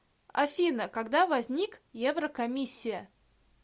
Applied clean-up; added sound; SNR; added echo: none; none; none; none.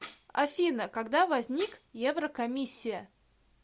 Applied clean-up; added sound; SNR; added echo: none; Tambourine; 6 dB; none.